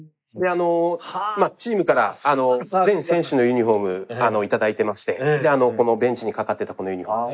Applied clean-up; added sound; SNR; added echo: neural mask model Resemble Enhance denoiser.